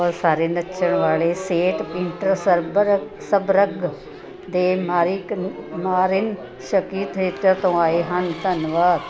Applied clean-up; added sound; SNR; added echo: none; Race car, auto racing / Accelerating, revving, vroom; 17 dB; none.